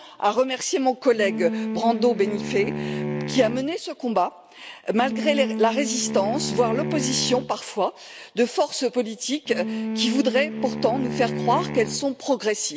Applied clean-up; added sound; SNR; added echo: none; Wind instrument, woodwind instrument; 6 dB; none.